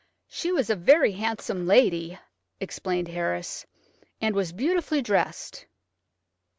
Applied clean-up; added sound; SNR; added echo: none; none; none; none.